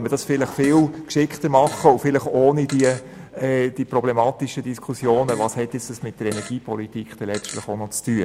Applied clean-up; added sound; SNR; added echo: none; Fart; 17 dB; none.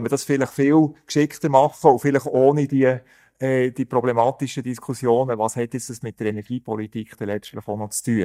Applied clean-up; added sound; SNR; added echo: neural mask model DeepFilterNet 3.